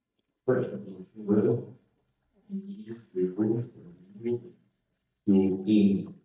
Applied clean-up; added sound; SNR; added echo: neural mask model DeepFilterNet 3.